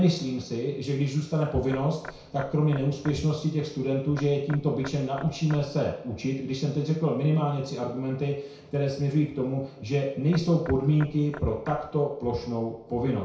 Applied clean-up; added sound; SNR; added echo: none; Knock / Wood; 19 dB; reverberation time 0.5 s.